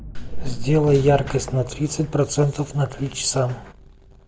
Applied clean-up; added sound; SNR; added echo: none; Gunshot, gunfire; 16 dB; none.